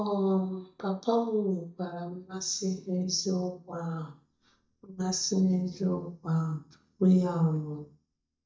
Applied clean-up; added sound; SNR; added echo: neural mask model DeepFilterNet 3.